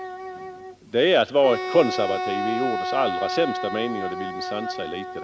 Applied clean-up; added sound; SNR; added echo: none; Wind instrument, woodwind instrument; 5 dB; none.